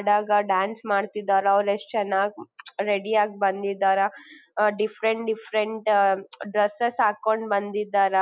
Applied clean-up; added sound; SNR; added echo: none; none; none; none.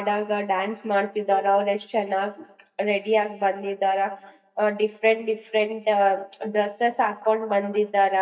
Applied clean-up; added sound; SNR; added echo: neural mask model DeepFilterNet 3.